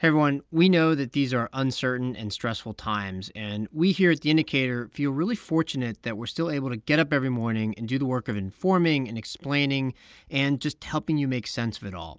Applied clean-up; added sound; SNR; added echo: none; none; none; none.